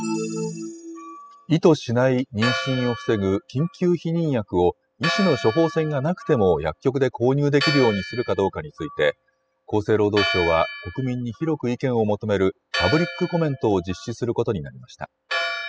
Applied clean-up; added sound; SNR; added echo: classical method spectral subtraction.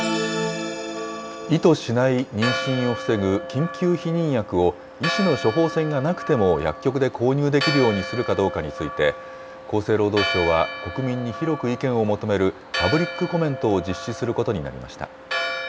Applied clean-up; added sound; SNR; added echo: none; Church bell; 9 dB; none.